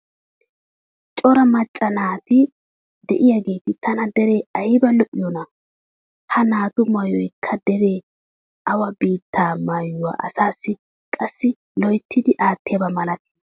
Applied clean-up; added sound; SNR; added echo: none; none; none; none.